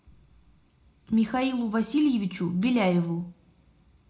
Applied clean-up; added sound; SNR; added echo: none; none; none; reverberation time 0.4 s.